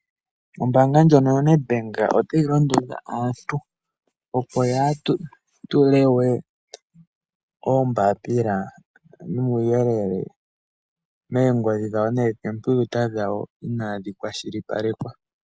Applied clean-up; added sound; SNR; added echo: none; none; none; none.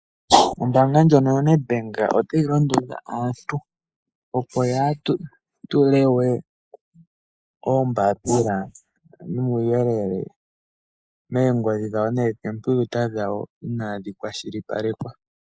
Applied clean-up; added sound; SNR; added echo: neural mask model Resemble Enhance denoiser.